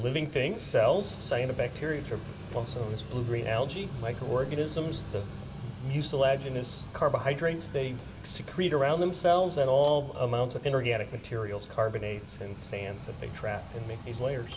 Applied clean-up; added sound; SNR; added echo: none; Mechanical fan; 12 dB; reverberation time 1.8 s.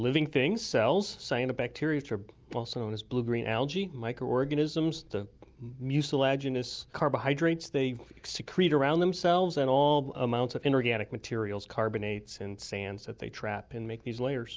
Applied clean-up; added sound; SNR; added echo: none; none; none; none.